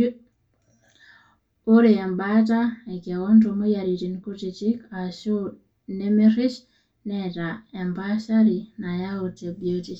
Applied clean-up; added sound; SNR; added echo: none; none; none; reverberation time 0.2 s.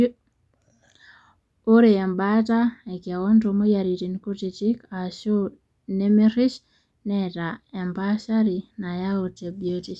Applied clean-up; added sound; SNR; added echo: none; none; none; none.